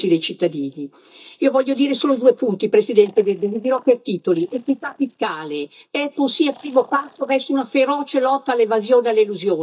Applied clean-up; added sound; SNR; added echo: neural mask model DeepFilterNet 3.